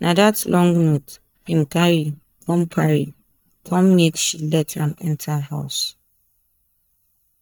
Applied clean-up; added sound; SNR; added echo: neural mask model DeepFilterNet 3.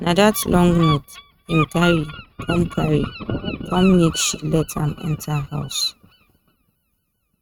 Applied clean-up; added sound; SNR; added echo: neural mask model RNNoise.